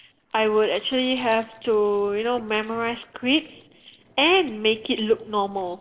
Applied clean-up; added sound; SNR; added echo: neural separator model SepFormer DNS4.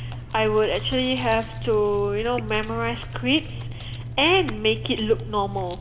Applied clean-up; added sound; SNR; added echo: none; Chewing, mastication; 9 dB; reverberation time 0.9 s.